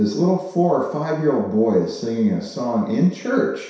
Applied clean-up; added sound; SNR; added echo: none; none; none; reverberation time 0.7 s.